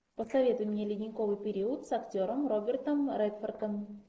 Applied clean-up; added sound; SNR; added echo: neural separator model SepFormer DNS4.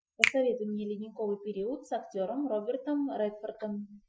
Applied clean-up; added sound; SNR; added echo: classical method Wiener filter.